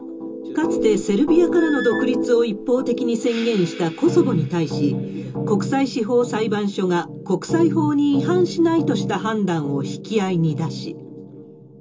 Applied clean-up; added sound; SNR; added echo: none; Squeak / Screech; 15 dB; reverberation time 0.2 s.